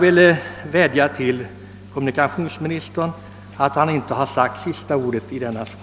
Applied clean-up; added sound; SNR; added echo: none; none; none; none.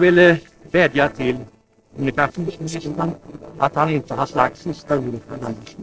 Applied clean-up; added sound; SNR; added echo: neural separator model SepFormer DNS4.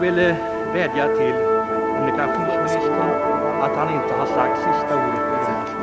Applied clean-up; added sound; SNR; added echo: none; Musical instrument; -5 dB; none.